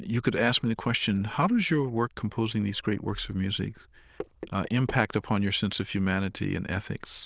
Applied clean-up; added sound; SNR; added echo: neural diffusion model UNIVERSE++.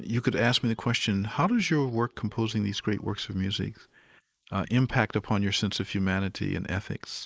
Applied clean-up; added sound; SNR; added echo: neural mask model Resemble Enhance denoiser.